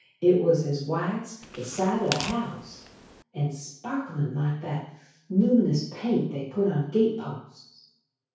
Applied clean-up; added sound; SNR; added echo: none; Tearing; 11 dB; reverberation time 0.6 s.